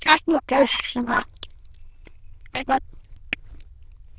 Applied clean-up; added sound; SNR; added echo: neural diffusion model UNIVERSE++.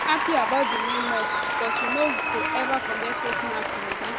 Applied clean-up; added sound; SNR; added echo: none; Applause; -3 dB; none.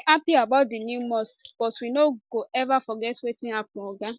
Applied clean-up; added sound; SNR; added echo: none; none; none; none.